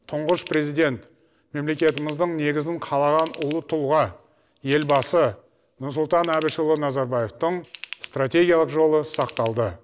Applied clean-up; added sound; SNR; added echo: none; Ratchet, pawl / Tools; 19 dB; none.